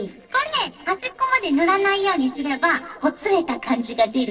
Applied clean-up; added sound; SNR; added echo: neural separator model SepFormer DNS4.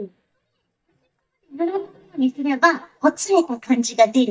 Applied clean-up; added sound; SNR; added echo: neural mask model DeepFilterNet 3.